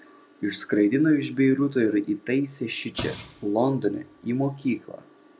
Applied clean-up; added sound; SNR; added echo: none; Explosion; 16 dB; none.